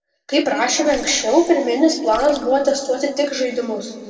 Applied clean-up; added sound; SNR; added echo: neural separator model SepFormer DNS4.